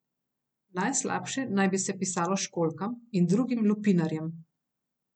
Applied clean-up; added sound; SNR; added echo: none; none; none; none.